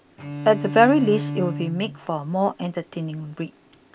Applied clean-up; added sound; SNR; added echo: none; Bowed string instrument; 10 dB; none.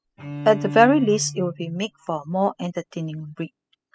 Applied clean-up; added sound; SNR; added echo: classical method spectral subtraction.